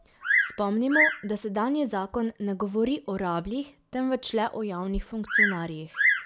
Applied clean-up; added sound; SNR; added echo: none; Bird vocalization, bird call, bird song; 1 dB; none.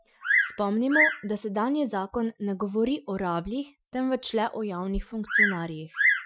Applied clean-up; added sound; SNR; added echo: classical method Wiener filter.